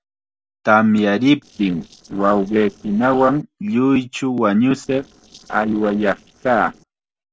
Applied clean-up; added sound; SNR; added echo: neural separator model SepFormer DNS4.